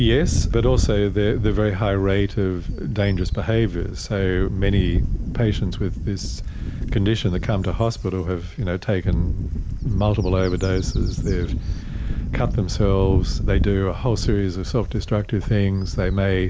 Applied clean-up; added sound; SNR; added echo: none; Wind / Bird; 3 dB; none.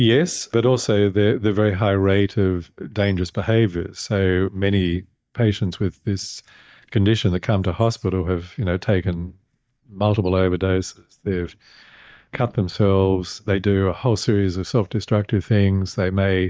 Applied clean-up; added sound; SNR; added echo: neural mask model DeepFilterNet 3.